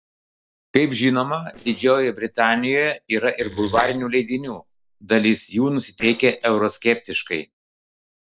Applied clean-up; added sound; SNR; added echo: neural separator model SepFormer DNS4.